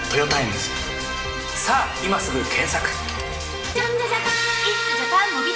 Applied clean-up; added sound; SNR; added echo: none; none; none; reverberation time 0.8 s.